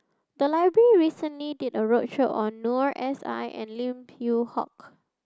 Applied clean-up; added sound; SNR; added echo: none; none; none; none.